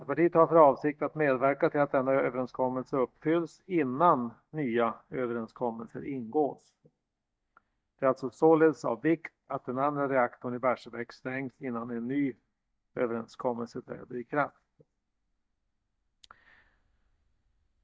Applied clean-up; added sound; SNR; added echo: neural mask model DeepFilterNet 3.